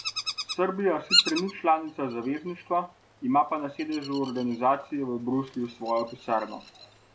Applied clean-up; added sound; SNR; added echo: none; Bird vocalization, bird call, bird song; 6 dB; none.